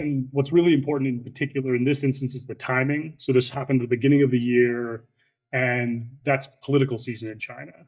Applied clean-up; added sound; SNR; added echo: neural mask model DeepFilterNet 3.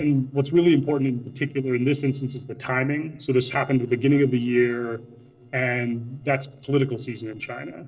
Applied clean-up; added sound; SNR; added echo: neural separator model SepFormer DNS4.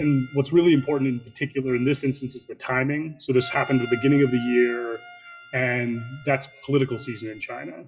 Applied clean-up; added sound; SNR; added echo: classical method WPE with log-MMSE.